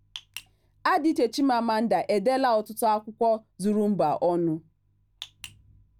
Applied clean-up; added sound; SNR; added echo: none; none; none; none.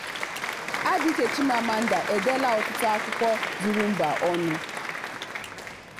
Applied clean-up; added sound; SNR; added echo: none; Applause; 4 dB; none.